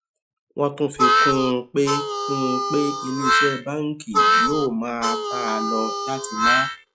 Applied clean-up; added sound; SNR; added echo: classical method log-MMSE.